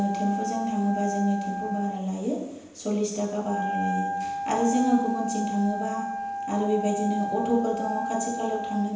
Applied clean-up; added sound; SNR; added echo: none; Wind instrument, woodwind instrument; 4 dB; reverberation time 0.9 s.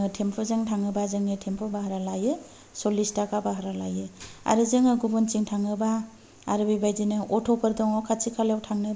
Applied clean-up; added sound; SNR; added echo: none; none; none; none.